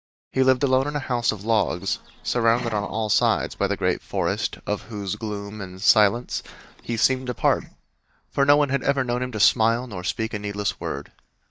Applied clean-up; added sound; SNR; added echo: neural mask model DeepFilterNet 3.